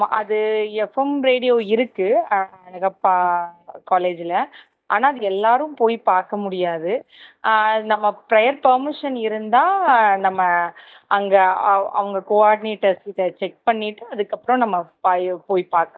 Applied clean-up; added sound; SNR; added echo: neural mask model DeepFilterNet 3.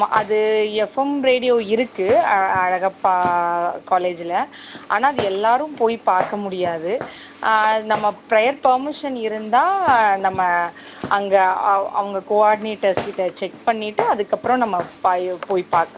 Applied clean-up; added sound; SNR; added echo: none; Walk, footsteps; 16 dB; none.